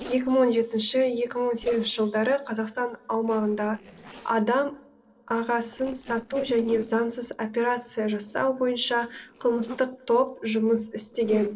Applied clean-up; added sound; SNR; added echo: neural separator model SepFormer DNS4.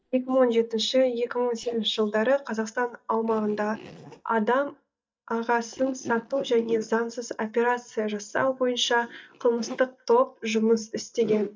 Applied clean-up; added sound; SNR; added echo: neural mask model DeepFilterNet 3.